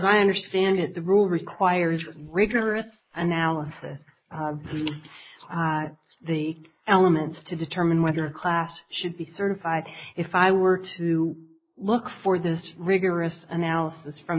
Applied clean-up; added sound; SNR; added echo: neural mask model Resemble Enhance denoiser.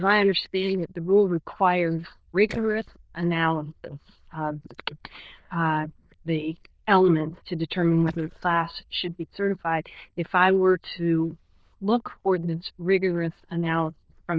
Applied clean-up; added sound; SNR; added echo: neural diffusion model UNIVERSE++.